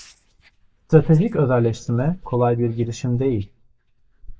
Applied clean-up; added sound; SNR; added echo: neural mask model DeepFilterNet 3.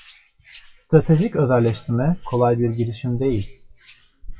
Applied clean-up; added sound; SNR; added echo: classical method WPE with log-MMSE.